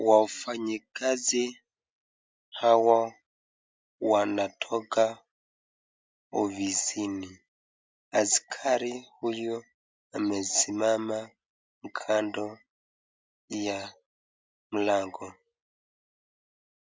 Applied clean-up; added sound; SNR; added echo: none; none; none; none.